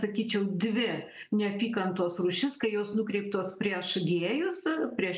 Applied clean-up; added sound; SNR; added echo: none; none; none; none.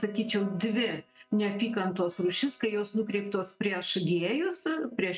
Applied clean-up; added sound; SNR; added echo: neural mask model RNNoise.